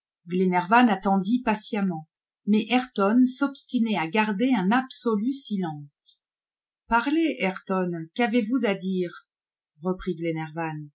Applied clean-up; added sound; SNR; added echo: none; none; none; none.